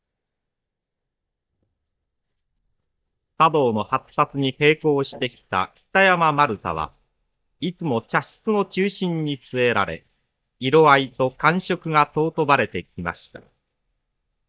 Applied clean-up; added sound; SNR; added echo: neural mask model DeepFilterNet 3.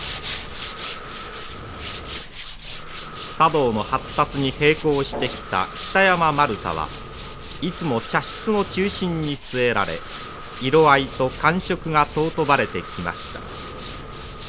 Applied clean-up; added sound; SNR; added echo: none; Breathing; 13 dB; none.